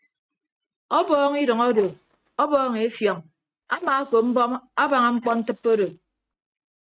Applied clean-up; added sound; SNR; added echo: neural mask model RNNoise.